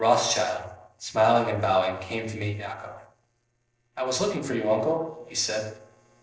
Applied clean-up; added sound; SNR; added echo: neural separator model SepFormer DNS4.